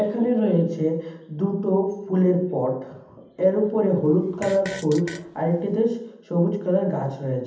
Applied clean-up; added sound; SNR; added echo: none; Fart; 16 dB; reverberation time 0.8 s.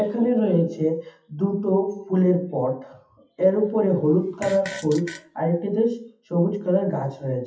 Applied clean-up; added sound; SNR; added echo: classical method WPE with log-MMSE.